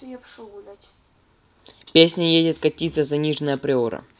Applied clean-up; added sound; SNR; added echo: none; none; none; none.